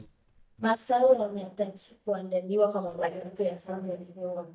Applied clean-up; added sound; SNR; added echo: neural mask model DeepFilterNet 3.